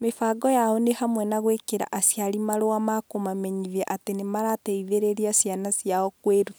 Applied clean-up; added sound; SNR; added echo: none; none; none; none.